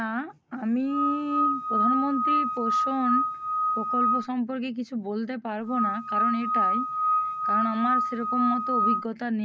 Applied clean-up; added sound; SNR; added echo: none; Screech / Glass; -4 dB; none.